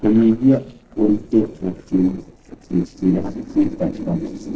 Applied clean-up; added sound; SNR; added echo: neural separator model SepFormer DNS4.